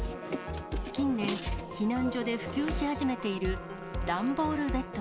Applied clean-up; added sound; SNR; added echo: none; Electric guitar + Trumpet; 14 dB; none.